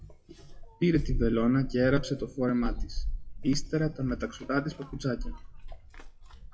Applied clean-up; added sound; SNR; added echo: classical method WPE with log-MMSE.